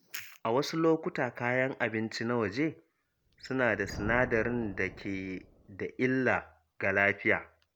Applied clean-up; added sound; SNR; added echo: none; Thunder; 19 dB; none.